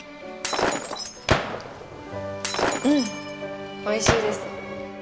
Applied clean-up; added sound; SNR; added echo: none; Shatter + Gunshot, gunfire; -1 dB; none.